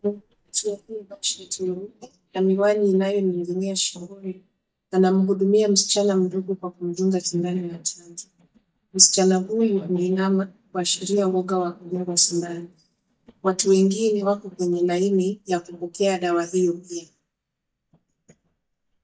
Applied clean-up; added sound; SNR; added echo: neural mask model DeepFilterNet 3.